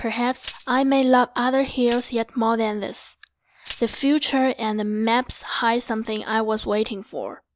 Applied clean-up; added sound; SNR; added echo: none; Tambourine; 1 dB; none.